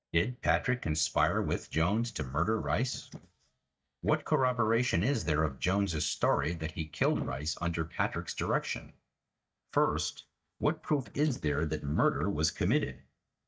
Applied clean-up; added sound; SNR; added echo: neural mask model DeepFilterNet 3.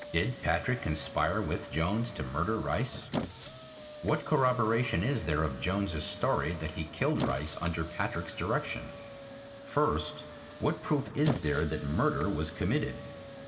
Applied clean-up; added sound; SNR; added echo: none; Squeak; 11 dB; reverberation time 1.7 s.